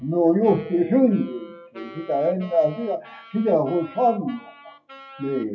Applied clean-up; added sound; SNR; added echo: classical method WPE with log-MMSE.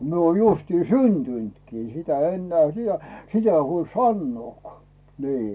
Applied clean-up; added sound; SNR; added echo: none; none; none; none.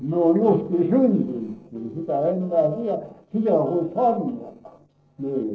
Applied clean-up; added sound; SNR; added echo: neural separator model SepFormer DNS4.